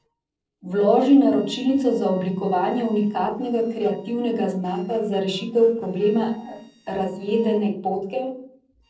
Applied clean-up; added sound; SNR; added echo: neural separator model SepFormer DNS4.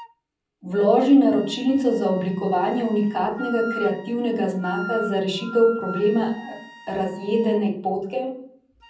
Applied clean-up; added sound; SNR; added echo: none; Wind instrument, woodwind instrument; 16 dB; reverberation time 0.6 s.